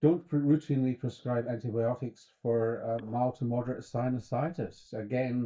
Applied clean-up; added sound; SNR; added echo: neural mask model DeepFilterNet 3.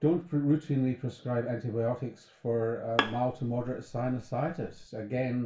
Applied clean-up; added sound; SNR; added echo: none; Bowed string instrument; 7 dB; reverberation time 0.3 s.